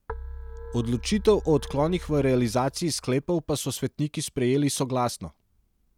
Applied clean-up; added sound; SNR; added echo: none; Keyboard (musical); 13 dB; none.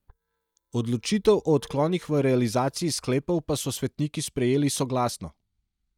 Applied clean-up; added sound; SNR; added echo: neural mask model DeepFilterNet 3.